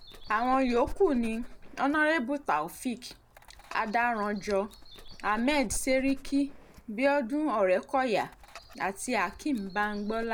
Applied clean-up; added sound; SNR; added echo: none; Dog; 15 dB; none.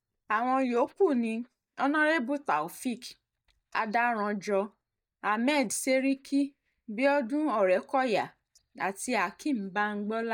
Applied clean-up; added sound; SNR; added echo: neural mask model DeepFilterNet 3.